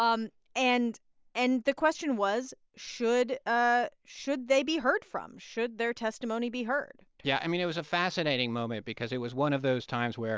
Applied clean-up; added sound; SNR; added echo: none; none; none; none.